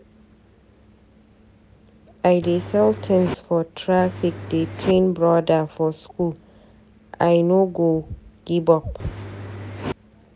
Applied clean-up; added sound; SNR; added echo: none; Engine; 10 dB; none.